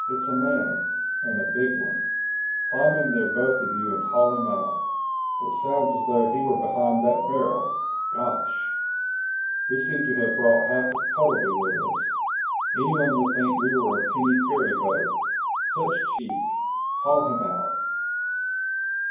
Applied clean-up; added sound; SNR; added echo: none; Motor vehicle (road) / Siren; -1 dB; reverberation time 0.9 s.